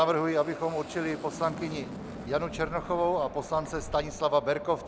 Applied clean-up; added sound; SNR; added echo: none; Subway, metro, underground + Aircraft; 12 dB; none.